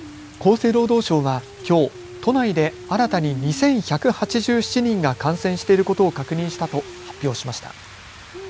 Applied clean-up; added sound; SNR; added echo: none; Rain; 17 dB; none.